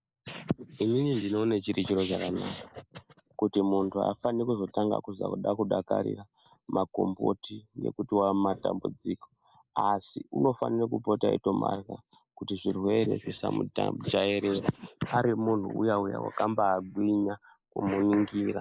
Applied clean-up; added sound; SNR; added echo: neural mask model Resemble Enhance denoiser.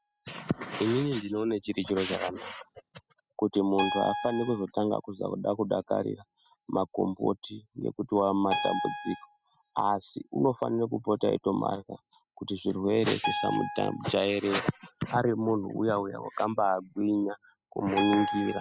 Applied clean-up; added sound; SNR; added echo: classical method spectral subtraction.